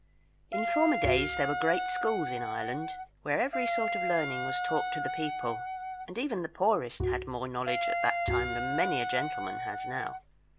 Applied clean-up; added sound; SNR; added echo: none; Wind instrument, woodwind instrument + Bowed string instrument; 0 dB; none.